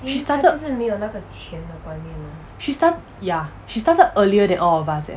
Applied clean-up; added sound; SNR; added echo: none; none; none; none.